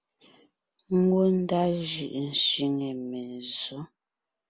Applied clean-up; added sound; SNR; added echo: none; none; none; none.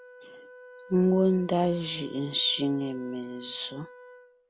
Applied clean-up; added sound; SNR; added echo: none; Wind instrument, woodwind instrument; 20 dB; none.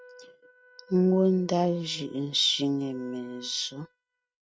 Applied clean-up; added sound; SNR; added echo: neural mask model RNNoise.